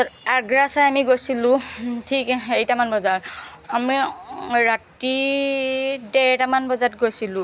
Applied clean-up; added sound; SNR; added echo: none; none; none; none.